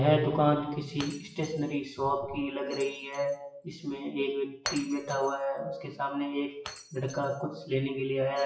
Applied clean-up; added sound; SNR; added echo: classical method WPE with log-MMSE.